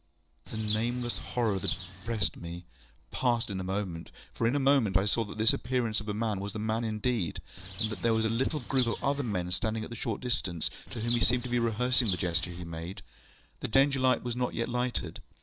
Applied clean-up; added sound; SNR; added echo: none; Bird; 10 dB; none.